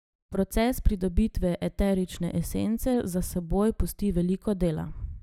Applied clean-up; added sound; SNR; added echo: neural mask model DeepFilterNet 3.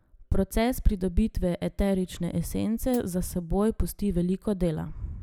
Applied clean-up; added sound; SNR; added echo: none; Hi-hat; 18 dB; none.